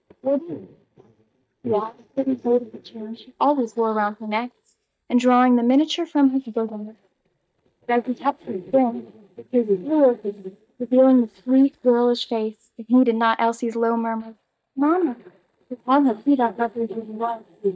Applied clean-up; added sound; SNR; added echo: neural mask model DeepFilterNet 3.